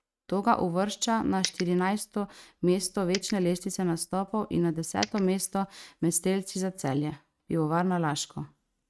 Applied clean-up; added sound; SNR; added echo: neural mask model RNNoise.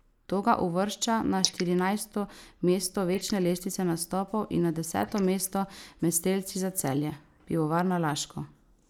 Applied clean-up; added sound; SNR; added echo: neural mask model Resemble Enhance denoiser.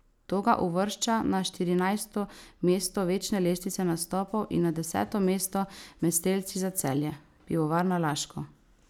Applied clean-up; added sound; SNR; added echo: none; none; none; none.